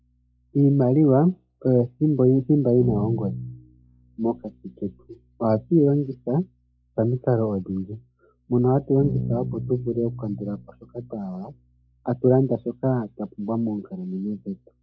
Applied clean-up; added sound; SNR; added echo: classical method log-MMSE.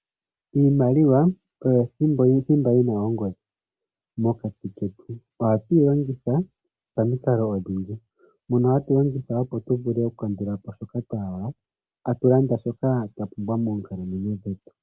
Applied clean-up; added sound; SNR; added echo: none; none; none; none.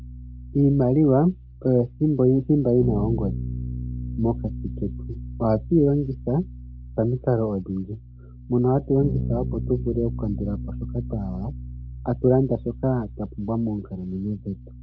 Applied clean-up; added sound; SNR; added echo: none; Bass guitar; 9 dB; none.